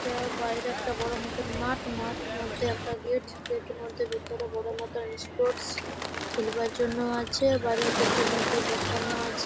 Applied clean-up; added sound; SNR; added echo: none; Bird + Acoustic guitar; 2 dB; none.